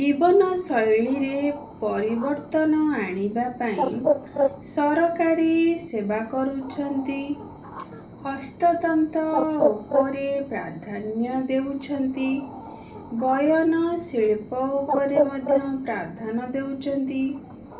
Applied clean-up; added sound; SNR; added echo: none; Bird; 7 dB; reverberation time 0.3 s.